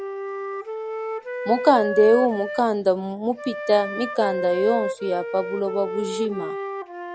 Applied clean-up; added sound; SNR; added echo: none; Wind instrument, woodwind instrument; 7 dB; none.